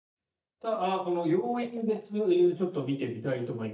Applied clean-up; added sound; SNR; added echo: neural mask model DeepFilterNet 3.